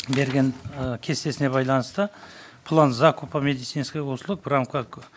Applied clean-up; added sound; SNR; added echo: none; none; none; none.